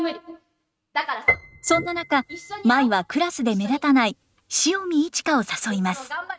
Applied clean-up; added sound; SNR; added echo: neural mask model RNNoise.